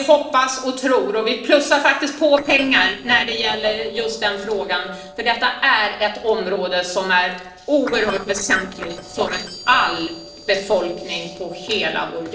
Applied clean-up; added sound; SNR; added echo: neural separator model SepFormer DNS4.